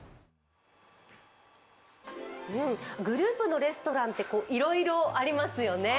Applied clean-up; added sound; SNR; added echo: none; none; none; none.